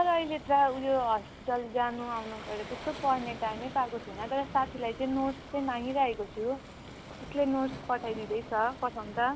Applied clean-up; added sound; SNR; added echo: none; Waves, surf; 14 dB; none.